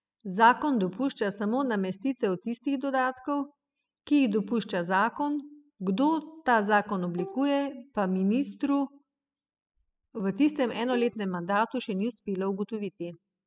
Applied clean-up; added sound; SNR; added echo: classical method spectral subtraction.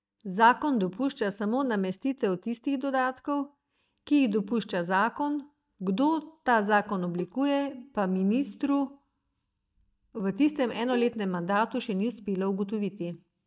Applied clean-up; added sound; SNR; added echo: neural mask model DeepFilterNet 3.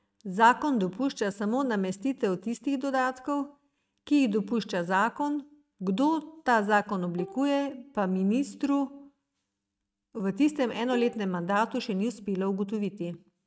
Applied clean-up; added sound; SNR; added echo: neural mask model RNNoise.